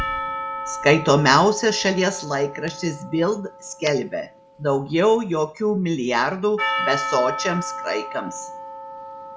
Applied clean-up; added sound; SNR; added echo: none; Percussion; 9 dB; none.